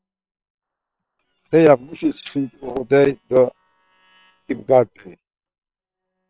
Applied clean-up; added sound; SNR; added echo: neural separator model SepFormer WHAM!.